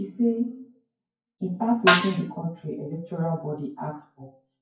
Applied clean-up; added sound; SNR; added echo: classical method WPE with log-MMSE.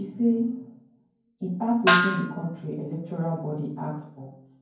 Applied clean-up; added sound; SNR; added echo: none; Snare drum; -1 dB; reverberation time 0.9 s.